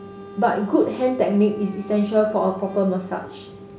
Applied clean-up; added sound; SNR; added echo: none; Wind instrument, woodwind instrument; 19 dB; none.